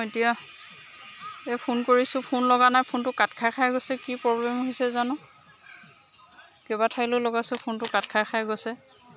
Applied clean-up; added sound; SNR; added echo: none; Camera; 16 dB; none.